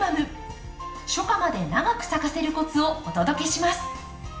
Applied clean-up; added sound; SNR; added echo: none; none; none; reverberation time 1.0 s.